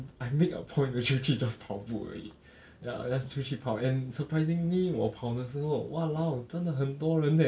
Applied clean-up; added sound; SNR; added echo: none; none; none; none.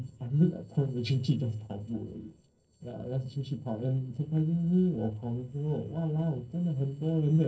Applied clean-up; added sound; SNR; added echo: neural separator model SepFormer DNS4.